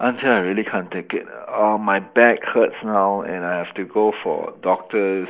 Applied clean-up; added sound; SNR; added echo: neural mask model Resemble Enhance denoiser.